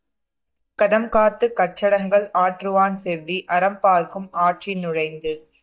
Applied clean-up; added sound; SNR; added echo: neural mask model DeepFilterNet 3.